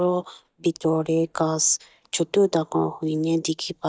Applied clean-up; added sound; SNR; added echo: neural mask model DeepFilterNet 3.